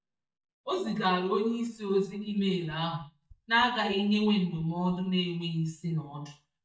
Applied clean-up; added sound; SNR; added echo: neural mask model DeepFilterNet 3.